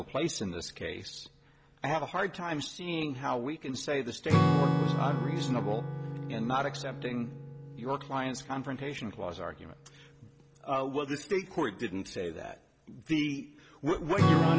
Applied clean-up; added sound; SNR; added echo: none; Acoustic guitar / Strum; 0 dB; none.